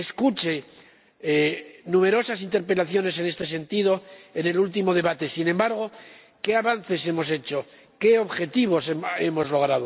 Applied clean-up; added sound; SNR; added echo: none; none; none; none.